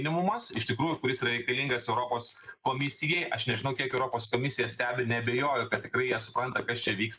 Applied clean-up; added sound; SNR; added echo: neural mask model Resemble Enhance denoiser.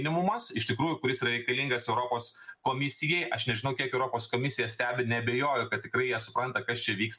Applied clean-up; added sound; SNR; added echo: none; none; none; none.